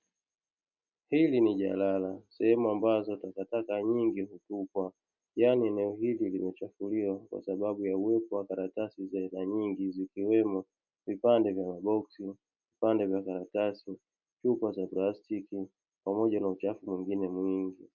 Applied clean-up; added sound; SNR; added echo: none; none; none; none.